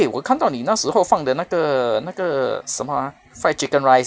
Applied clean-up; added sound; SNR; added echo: none; none; none; none.